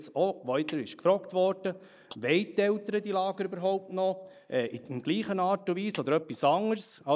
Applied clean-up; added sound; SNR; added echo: neural mask model Resemble Enhance denoiser.